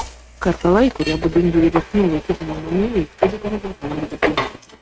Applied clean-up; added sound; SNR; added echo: neural mask model RNNoise.